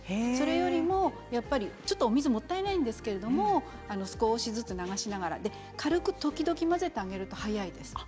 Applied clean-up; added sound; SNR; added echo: none; none; none; none.